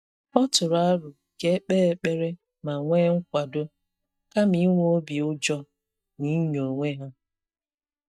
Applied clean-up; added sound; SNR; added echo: neural mask model DeepFilterNet 3.